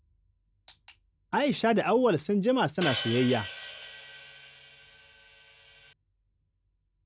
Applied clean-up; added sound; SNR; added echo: none; Hi-hat; 9 dB; none.